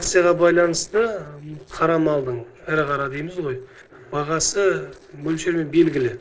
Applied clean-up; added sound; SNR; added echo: neural separator model SepFormer DNS4.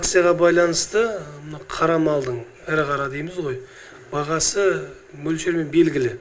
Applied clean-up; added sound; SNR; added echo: none; none; none; none.